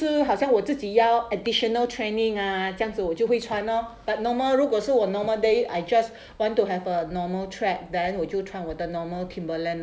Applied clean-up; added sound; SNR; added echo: none; none; none; none.